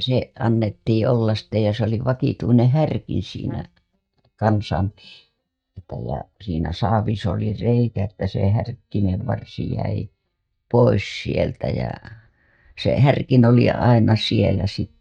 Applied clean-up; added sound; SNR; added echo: neural mask model DeepFilterNet 3.